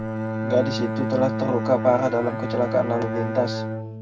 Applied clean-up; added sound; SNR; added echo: none; Bowed string instrument; 3 dB; reverberation time 0.4 s.